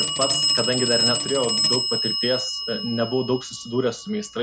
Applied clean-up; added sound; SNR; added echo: none; Telephone; -1 dB; none.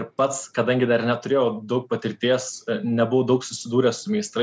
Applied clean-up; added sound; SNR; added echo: none; none; none; none.